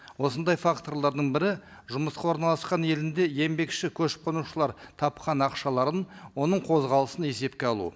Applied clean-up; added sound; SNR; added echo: none; none; none; none.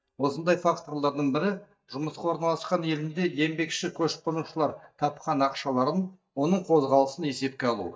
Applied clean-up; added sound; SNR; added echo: neural mask model DeepFilterNet 3.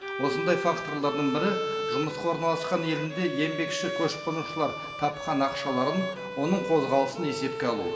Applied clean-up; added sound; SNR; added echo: none; Bowed string instrument; 5 dB; reverberation time 2.1 s.